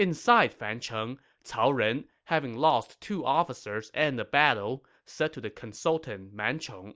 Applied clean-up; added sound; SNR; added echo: none; none; none; none.